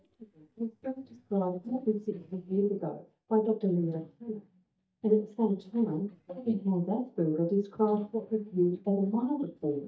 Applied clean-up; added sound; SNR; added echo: neural mask model DeepFilterNet 3.